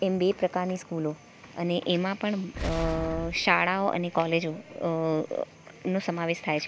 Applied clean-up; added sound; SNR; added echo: none; Boom; 10 dB; none.